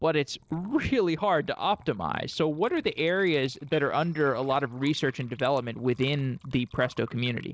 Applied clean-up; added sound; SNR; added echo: neural separator model SepFormer DNS4.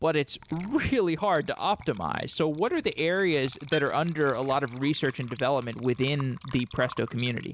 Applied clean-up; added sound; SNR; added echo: none; Tools + Water / Liquid; 18 dB; none.